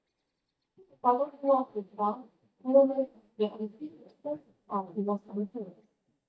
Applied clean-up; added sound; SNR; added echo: neural mask model DeepFilterNet 3.